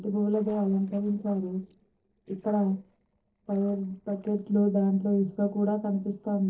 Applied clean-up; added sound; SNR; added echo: neural separator model SepFormer DNS4.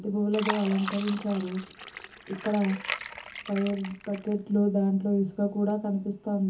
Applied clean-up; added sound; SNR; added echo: none; Fill (with liquid); 12 dB; reverberation time 0.3 s.